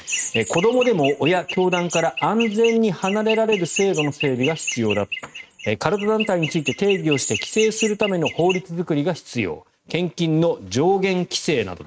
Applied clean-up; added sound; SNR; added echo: neural mask model RNNoise.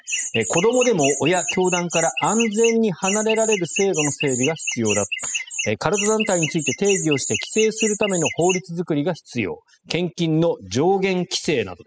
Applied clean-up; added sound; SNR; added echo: classical method spectral subtraction.